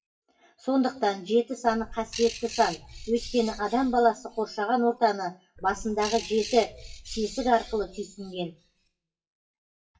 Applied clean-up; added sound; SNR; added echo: classical method WPE with log-MMSE.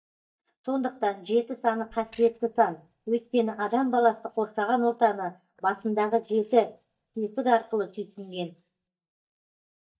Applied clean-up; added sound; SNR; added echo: neural mask model DeepFilterNet 3.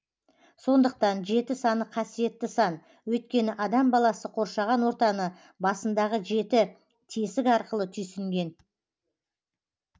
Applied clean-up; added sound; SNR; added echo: none; none; none; none.